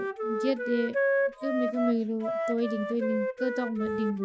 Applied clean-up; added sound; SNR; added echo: none; Wind instrument, woodwind instrument; 0 dB; none.